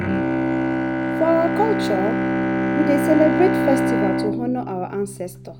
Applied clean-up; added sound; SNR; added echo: none; Bowed string instrument; -2 dB; none.